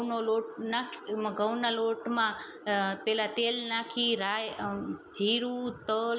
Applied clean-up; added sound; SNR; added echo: none; none; none; none.